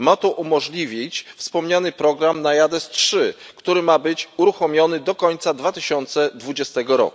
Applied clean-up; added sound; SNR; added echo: none; none; none; none.